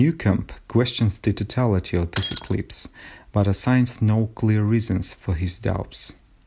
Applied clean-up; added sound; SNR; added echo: none; Shatter; -1 dB; none.